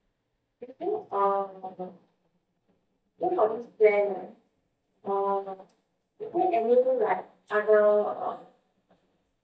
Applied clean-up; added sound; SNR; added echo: neural mask model DeepFilterNet 3.